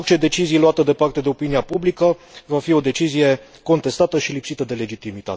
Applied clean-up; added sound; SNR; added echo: none; none; none; none.